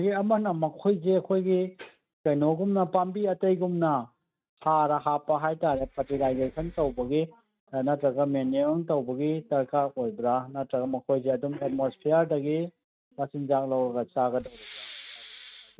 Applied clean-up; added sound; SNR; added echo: neural mask model RNNoise.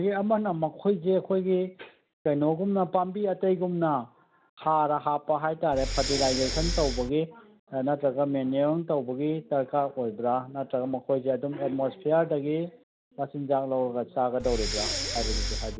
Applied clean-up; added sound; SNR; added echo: none; Breathing; 2 dB; none.